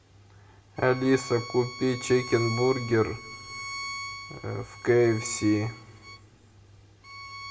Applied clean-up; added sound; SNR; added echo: none; Bowed string instrument; 12 dB; reverberation time 0.7 s.